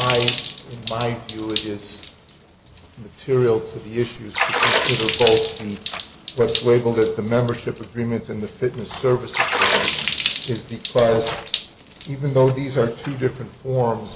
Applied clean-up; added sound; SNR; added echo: none; Water / Splash, splatter; 3 dB; none.